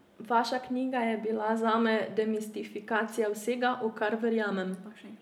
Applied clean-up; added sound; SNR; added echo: none; none; none; none.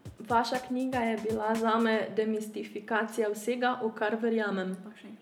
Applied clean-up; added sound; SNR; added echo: none; Drum; 17 dB; none.